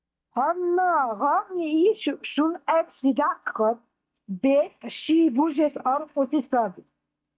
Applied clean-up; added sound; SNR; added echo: neural mask model DeepFilterNet 3.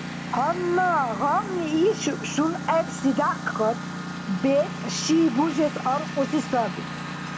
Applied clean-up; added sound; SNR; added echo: none; Engine; 8 dB; none.